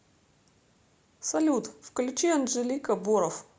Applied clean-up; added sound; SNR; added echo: none; none; none; none.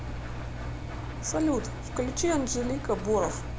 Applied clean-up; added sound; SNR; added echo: none; Engine; 4 dB; none.